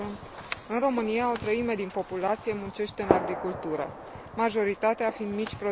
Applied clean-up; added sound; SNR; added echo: none; Gunshot, gunfire; 6 dB; none.